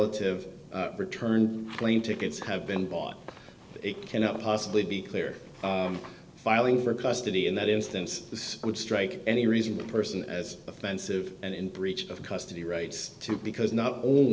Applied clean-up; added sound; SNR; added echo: none; none; none; none.